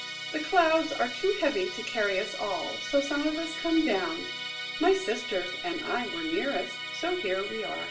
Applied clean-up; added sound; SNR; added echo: none; Musical instrument; 7 dB; reverberation time 0.3 s.